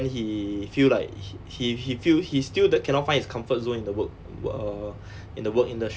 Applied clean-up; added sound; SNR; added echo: none; none; none; none.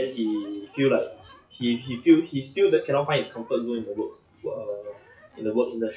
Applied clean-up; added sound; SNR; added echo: classical method WPE with log-MMSE.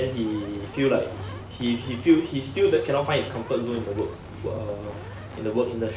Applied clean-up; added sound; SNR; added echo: none; Fire; 16 dB; reverberation time 0.7 s.